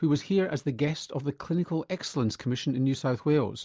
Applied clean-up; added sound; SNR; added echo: none; none; none; none.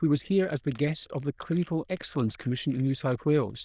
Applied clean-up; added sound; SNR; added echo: neural diffusion model UNIVERSE++.